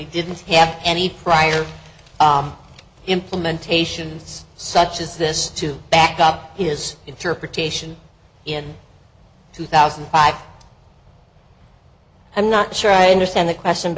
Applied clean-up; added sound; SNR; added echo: none; none; none; none.